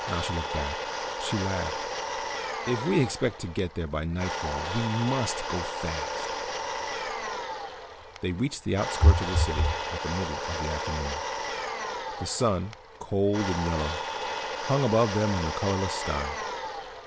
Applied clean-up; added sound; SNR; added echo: none; Domestic sounds, home sounds; 4 dB; none.